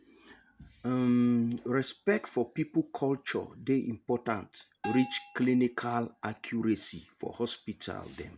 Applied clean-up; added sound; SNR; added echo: none; Bell; 13 dB; none.